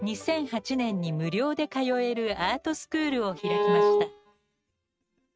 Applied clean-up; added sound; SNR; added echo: neural mask model RNNoise.